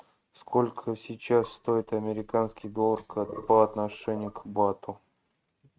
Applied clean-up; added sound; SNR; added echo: neural mask model RNNoise.